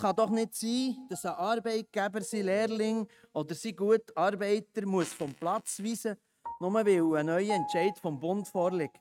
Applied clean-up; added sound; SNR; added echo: neural mask model RNNoise.